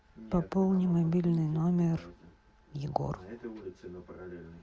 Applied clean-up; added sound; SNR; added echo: none; none; none; none.